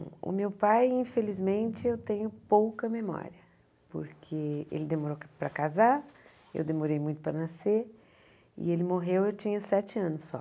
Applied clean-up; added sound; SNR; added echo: none; none; none; none.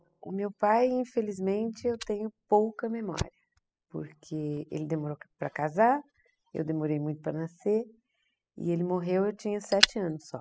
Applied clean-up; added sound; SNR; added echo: classical method spectral subtraction.